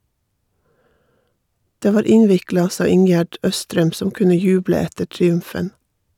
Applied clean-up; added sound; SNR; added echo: none; none; none; none.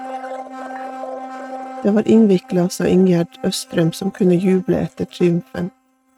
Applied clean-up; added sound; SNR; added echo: neural mask model RNNoise.